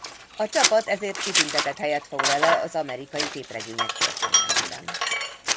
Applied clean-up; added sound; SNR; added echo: none; Sink (filling or washing) + Scissors; -2 dB; none.